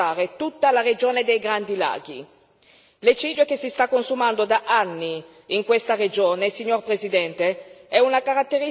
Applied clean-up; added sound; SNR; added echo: none; none; none; none.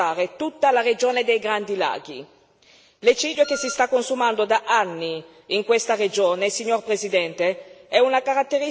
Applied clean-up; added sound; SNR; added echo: none; Wind instrument, woodwind instrument; 14 dB; none.